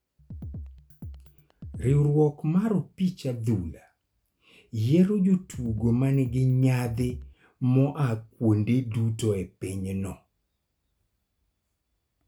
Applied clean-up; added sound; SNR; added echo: none; Drum kit; 14 dB; none.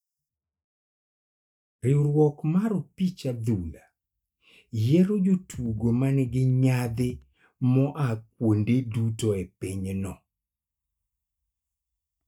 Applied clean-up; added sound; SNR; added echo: neural mask model DeepFilterNet 3.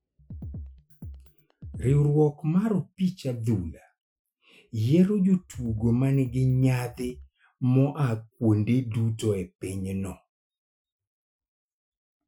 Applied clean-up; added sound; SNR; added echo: classical method Wiener filter.